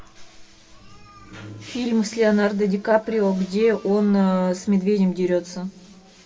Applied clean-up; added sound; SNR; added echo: none; none; none; reverberation time 1.7 s.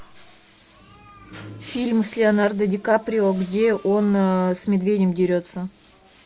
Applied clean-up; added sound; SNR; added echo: none; none; none; none.